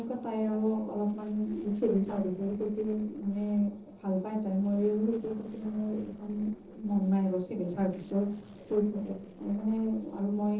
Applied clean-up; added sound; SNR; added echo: neural separator model SepFormer DNS4.